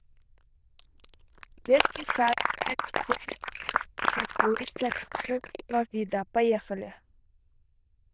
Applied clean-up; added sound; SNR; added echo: neural diffusion model UNIVERSE++.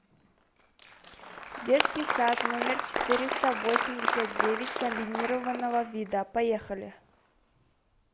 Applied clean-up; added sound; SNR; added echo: none; Applause; 2 dB; none.